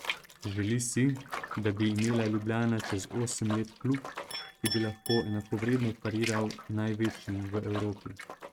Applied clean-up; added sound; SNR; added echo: neural mask model RNNoise.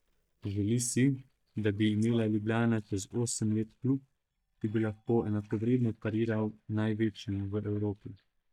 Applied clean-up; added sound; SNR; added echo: neural mask model DeepFilterNet 3.